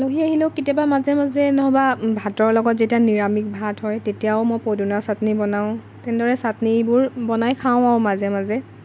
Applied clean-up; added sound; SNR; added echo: none; none; none; none.